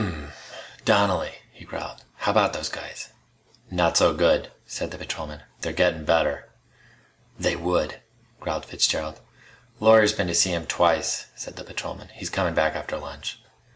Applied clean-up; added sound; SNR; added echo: none; none; none; none.